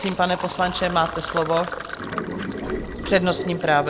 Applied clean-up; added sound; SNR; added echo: none; Sink (filling or washing); 7 dB; none.